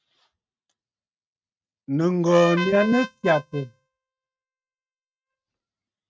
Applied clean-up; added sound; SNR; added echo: neural mask model RNNoise.